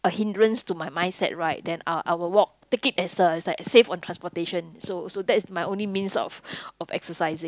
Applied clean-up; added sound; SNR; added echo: none; none; none; none.